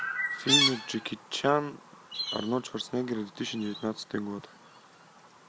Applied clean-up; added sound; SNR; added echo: none; Chirp, tweet; 1 dB; none.